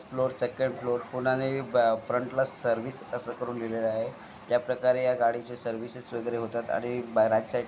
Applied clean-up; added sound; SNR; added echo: none; none; none; none.